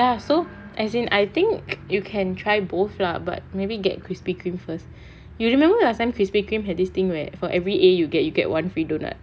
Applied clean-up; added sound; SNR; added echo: none; none; none; none.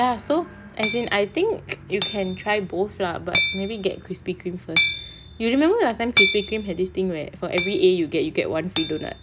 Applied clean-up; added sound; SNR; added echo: none; Hammer; 2 dB; none.